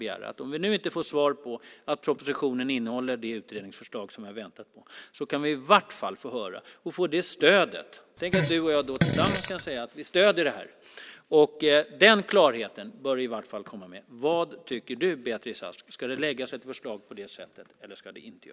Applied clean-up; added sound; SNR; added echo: none; Fart; 1 dB; none.